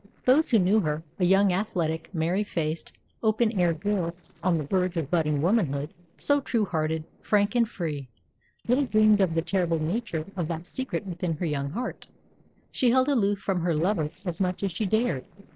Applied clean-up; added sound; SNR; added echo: neural separator model SepFormer DNS4.